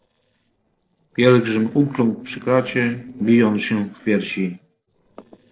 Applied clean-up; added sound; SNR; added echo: neural separator model SepFormer DNS4.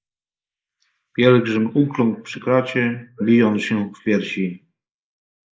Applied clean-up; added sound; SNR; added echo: neural mask model Resemble Enhance denoiser.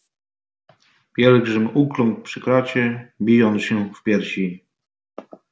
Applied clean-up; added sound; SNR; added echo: none; none; none; none.